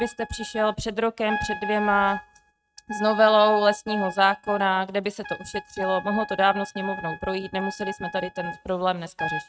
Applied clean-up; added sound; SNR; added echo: neural mask model RNNoise.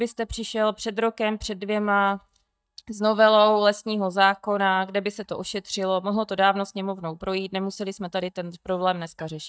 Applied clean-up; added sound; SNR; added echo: neural mask model DeepFilterNet 3.